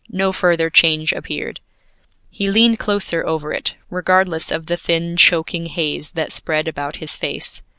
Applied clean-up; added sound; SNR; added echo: none; none; none; none.